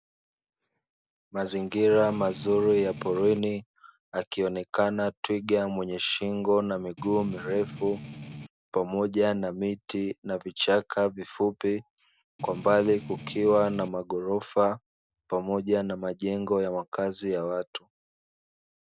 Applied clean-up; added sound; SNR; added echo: none; Strum; 13 dB; none.